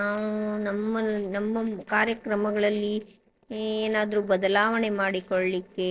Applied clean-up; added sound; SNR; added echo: neural separator model SepFormer DNS4.